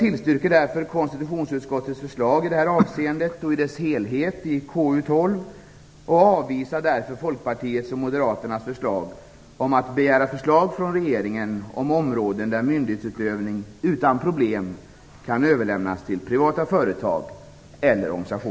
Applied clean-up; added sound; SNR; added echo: none; none; none; none.